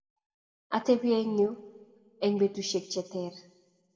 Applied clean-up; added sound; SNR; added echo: none; none; none; reverberation time 1.0 s.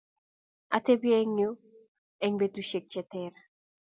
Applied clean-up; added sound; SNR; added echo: none; none; none; none.